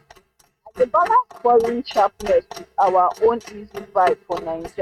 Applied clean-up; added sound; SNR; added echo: neural mask model RNNoise.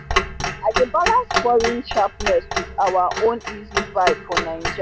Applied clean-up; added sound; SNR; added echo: none; Clock; 4 dB; none.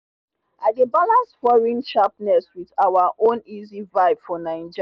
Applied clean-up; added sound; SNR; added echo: none; none; none; none.